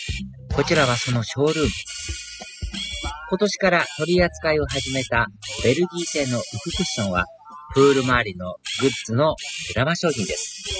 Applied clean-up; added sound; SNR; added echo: classical method spectral subtraction.